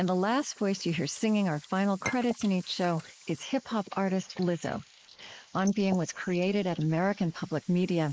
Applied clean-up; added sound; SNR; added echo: neural mask model Resemble Enhance denoiser.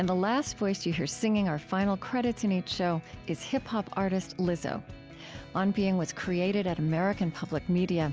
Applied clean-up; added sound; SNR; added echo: none; none; none; none.